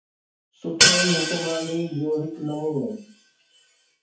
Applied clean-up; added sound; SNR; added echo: classical method WPE with log-MMSE.